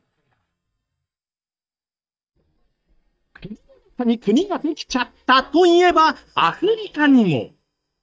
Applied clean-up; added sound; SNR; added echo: neural mask model DeepFilterNet 3.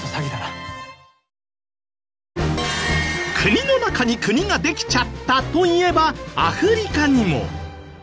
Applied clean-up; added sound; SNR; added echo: none; none; none; none.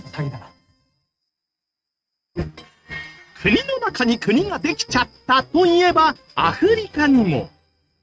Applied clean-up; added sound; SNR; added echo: neural mask model RNNoise.